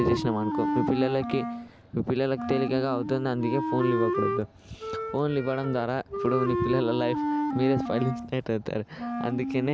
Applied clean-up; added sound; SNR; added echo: none; Wind instrument, woodwind instrument; 3 dB; none.